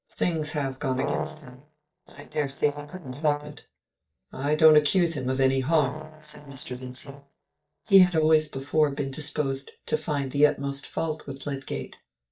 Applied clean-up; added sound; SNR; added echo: neural mask model DeepFilterNet 3.